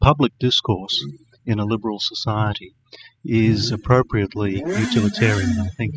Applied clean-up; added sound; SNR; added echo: classical method spectral subtraction.